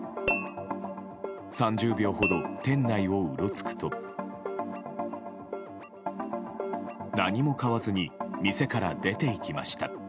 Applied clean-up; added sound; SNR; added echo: none; Tap / Glass; 6 dB; none.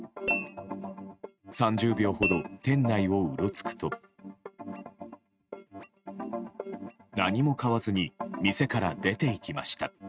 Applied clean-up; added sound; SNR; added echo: neural mask model RNNoise.